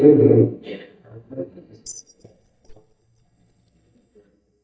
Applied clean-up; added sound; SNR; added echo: neural mask model DeepFilterNet 3.